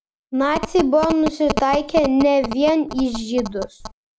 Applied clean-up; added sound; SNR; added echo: none; Telephone; 10 dB; none.